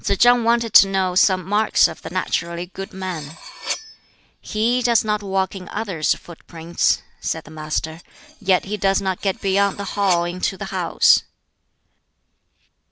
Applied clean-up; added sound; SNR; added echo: none; Cutlery, silverware; 14 dB; none.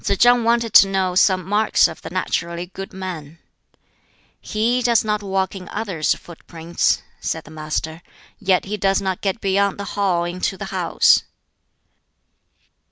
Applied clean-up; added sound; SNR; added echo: none; none; none; none.